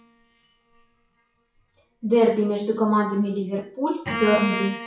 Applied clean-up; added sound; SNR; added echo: classical method WPE with log-MMSE.